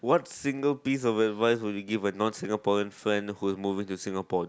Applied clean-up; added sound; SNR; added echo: none; none; none; none.